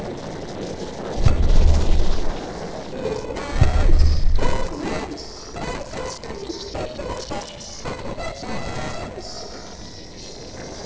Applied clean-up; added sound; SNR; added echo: neural separator model SepFormer DNS4.